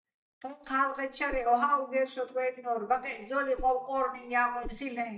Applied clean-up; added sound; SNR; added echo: neural mask model DeepFilterNet 3.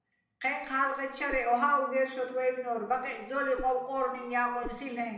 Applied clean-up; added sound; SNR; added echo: none; Meow; 16 dB; reverberation time 0.8 s.